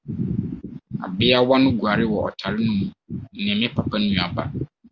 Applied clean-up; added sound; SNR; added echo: none; none; none; none.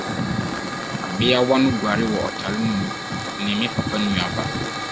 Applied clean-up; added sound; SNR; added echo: none; Hiss / Fire; 6 dB; none.